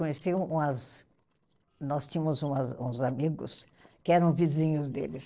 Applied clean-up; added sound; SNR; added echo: neural separator model SepFormer DNS4.